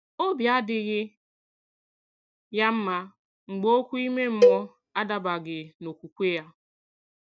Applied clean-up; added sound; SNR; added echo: neural mask model RNNoise.